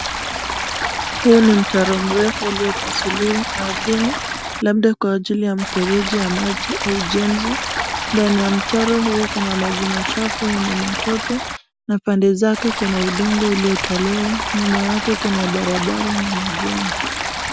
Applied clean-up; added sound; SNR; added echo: none; Stream; 5 dB; none.